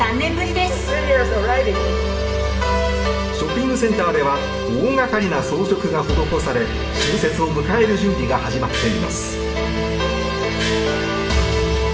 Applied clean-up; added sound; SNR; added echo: none; Gong; 13 dB; reverberation time 0.7 s.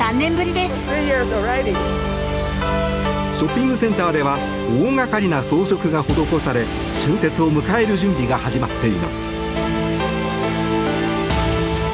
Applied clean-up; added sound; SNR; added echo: none; none; none; none.